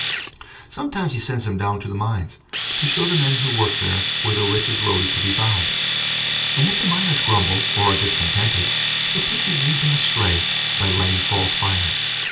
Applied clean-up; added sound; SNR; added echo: none; Domestic sounds, home sounds; -4 dB; reverberation time 0.2 s.